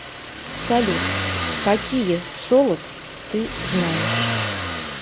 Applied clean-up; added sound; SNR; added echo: none; Motor vehicle (road); 2 dB; none.